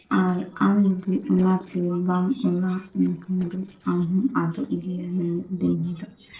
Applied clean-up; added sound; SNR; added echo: neural separator model SepFormer DNS4.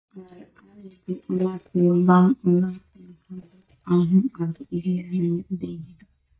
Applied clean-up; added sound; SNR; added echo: neural mask model DeepFilterNet 3.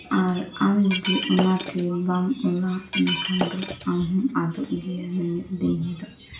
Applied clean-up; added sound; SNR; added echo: none; Shatter; 4 dB; reverberation time 0.4 s.